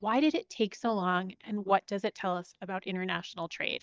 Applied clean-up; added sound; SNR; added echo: neural mask model DeepFilterNet 3.